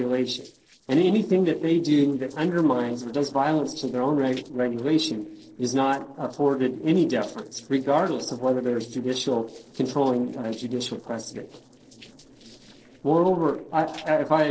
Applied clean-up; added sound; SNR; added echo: neural separator model SepFormer DNS4.